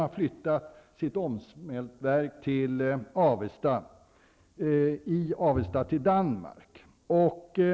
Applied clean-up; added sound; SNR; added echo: none; none; none; none.